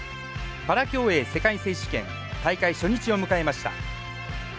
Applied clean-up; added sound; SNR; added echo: none; none; none; none.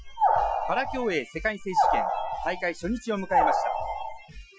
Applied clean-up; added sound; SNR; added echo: classical method Wiener filter.